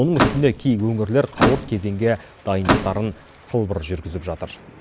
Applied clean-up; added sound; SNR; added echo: none; Slam / Microwave oven; 1 dB; none.